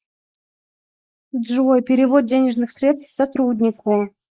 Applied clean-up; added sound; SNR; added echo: neural mask model Resemble Enhance denoiser.